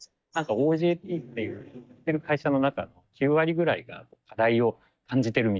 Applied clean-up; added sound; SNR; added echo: neural mask model DeepFilterNet 3.